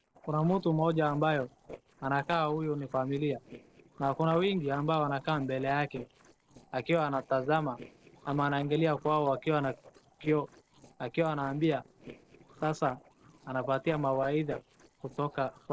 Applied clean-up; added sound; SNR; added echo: neural separator model SepFormer DNS4.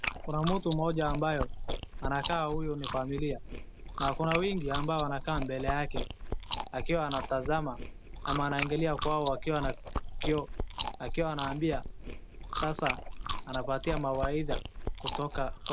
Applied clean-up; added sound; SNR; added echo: none; Chewing, mastication; 2 dB; none.